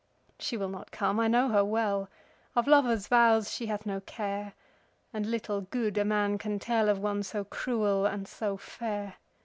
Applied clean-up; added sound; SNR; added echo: none; none; none; none.